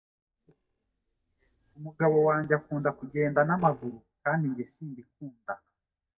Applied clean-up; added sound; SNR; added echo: neural mask model DeepFilterNet 3.